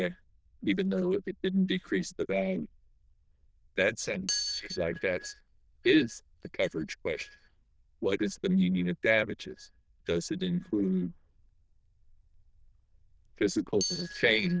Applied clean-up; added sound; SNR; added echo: neural diffusion model UNIVERSE++.